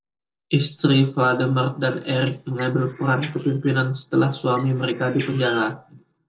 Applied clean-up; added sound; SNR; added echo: neural separator model SepFormer DNS4.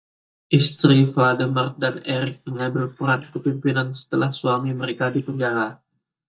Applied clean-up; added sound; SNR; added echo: neural mask model DeepFilterNet 3.